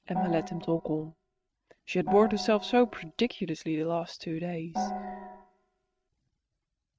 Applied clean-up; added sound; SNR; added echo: neural mask model RNNoise.